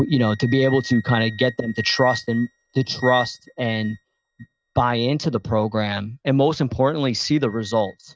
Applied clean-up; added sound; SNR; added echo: neural mask model RNNoise.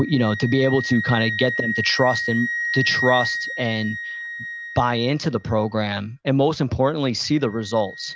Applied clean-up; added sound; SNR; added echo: none; Wind instrument, woodwind instrument; 7 dB; none.